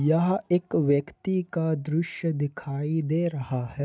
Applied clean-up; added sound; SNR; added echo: none; none; none; none.